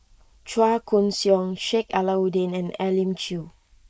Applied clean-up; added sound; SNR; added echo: neural mask model Resemble Enhance denoiser.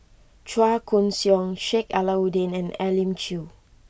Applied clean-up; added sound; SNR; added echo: none; none; none; none.